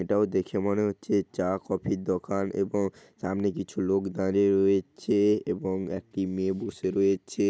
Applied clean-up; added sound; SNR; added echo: none; none; none; none.